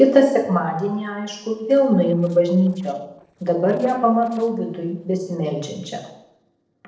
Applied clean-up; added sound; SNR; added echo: neural separator model SepFormer DNS4.